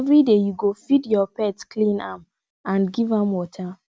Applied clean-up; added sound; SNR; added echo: none; none; none; none.